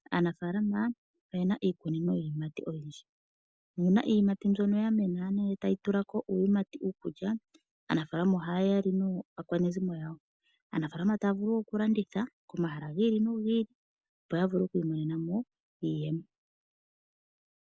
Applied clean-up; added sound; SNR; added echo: none; none; none; none.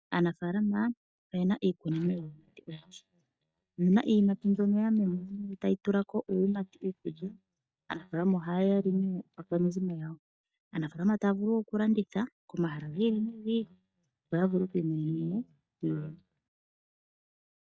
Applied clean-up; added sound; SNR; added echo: neural mask model DeepFilterNet 3.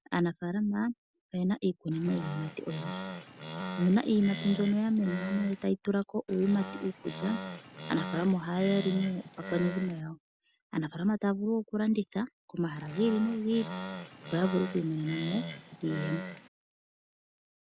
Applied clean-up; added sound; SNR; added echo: none; Animal; 9 dB; none.